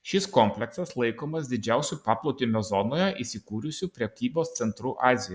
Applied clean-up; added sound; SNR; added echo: none; none; none; none.